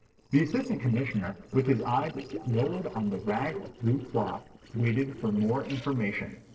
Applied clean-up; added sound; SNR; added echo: neural separator model SepFormer DNS4.